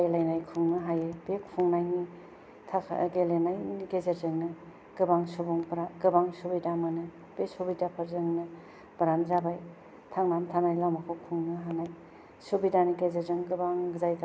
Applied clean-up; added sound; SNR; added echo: none; none; none; none.